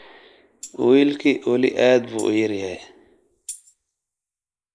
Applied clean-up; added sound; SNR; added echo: neural mask model Resemble Enhance denoiser.